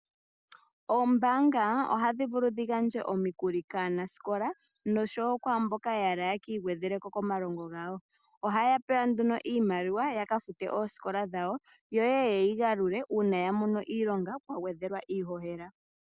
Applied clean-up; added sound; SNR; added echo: none; none; none; none.